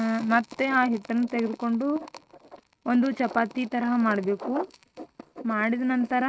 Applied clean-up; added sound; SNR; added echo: neural mask model RNNoise.